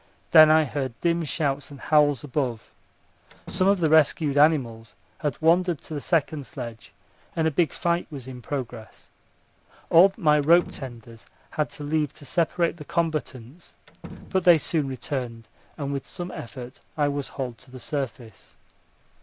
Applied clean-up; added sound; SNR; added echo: none; Slam; 20 dB; none.